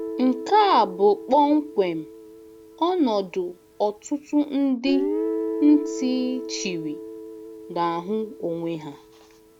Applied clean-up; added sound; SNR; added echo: none; Guitar; 9 dB; none.